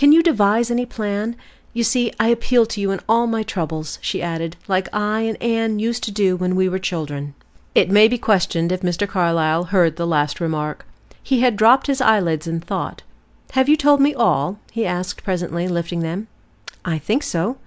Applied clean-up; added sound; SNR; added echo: none; none; none; none.